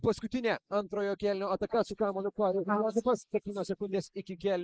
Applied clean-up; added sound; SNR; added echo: neural mask model Resemble Enhance denoiser.